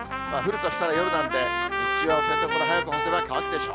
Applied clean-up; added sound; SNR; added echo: none; Trumpet; -1 dB; none.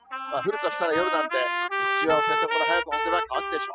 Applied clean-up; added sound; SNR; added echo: classical method spectral subtraction.